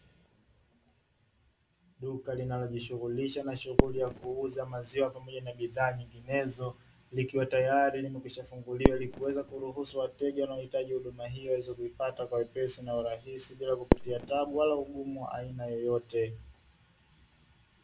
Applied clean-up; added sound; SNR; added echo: none; Fireworks; 4 dB; none.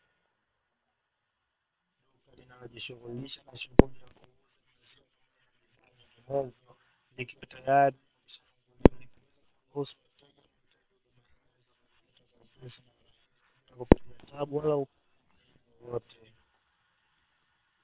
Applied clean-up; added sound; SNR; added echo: neural separator model SepFormer WHAM!.